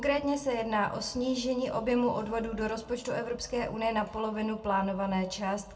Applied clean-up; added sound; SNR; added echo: none; none; none; reverberation time 0.2 s.